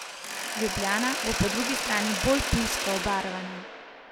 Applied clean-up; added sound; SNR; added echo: none; Mechanisms; 2 dB; none.